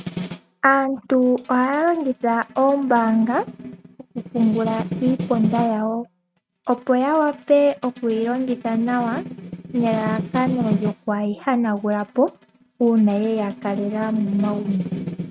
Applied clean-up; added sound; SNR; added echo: neural mask model RNNoise.